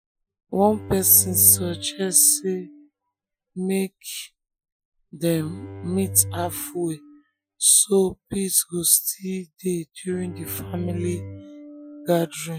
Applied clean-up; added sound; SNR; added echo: classical method Wiener filter.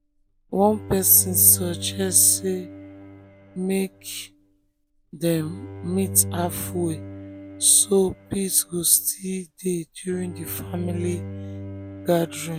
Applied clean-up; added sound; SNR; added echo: none; Bowed string instrument; 12 dB; none.